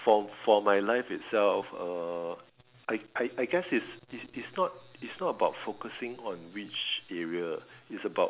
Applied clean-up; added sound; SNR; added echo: none; none; none; none.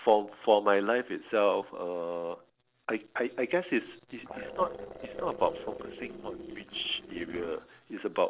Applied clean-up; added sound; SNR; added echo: neural separator model SepFormer DNS4.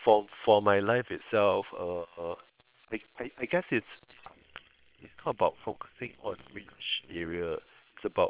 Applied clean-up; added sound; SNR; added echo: neural separator model SepFormer WHAM!.